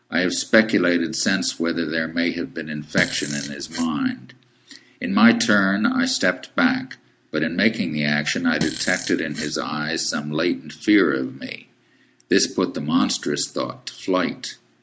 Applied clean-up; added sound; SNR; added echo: none; Fart; 10 dB; none.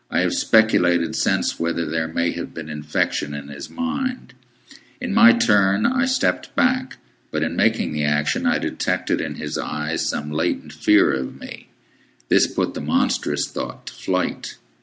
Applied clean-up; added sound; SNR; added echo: none; none; none; none.